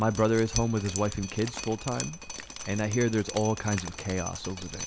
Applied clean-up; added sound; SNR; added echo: none; Drip; 10 dB; none.